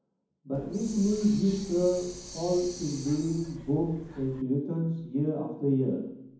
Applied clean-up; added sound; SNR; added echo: none; Hiss; 16 dB; reverberation time 1.2 s.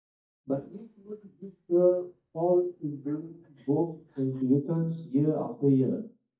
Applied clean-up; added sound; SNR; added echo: neural mask model DeepFilterNet 3.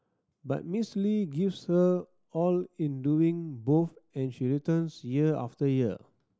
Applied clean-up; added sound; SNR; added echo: none; none; none; none.